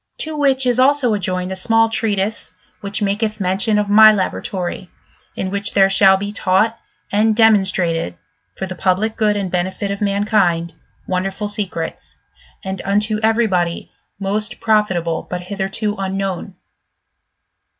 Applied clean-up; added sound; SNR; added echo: none; none; none; none.